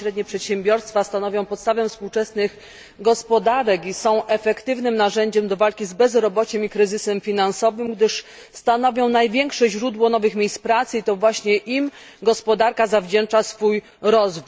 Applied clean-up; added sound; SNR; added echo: none; none; none; none.